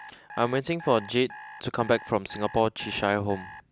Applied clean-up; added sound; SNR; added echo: none; Alarm; 17 dB; none.